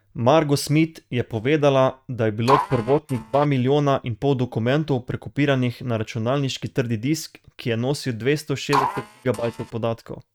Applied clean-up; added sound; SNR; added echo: neural mask model RNNoise.